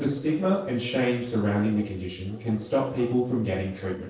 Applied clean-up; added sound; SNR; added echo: neural separator model SepFormer DNS4.